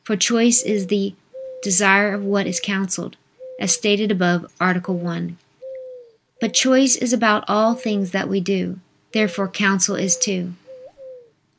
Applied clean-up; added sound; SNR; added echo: none; Bird vocalization, bird call, bird song; 19 dB; none.